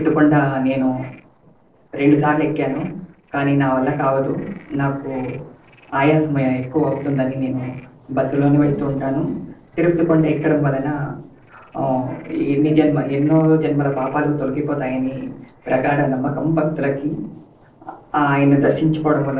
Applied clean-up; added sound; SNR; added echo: neural separator model SepFormer DNS4.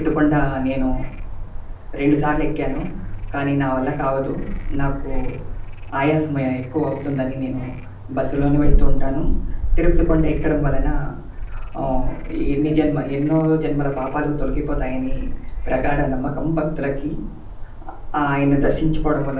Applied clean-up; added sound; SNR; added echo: none; Frog; 0 dB; reverberation time 0.6 s.